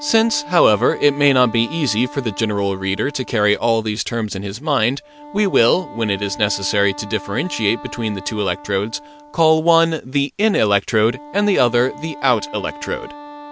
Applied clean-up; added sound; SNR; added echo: none; Wind instrument, woodwind instrument; 17 dB; none.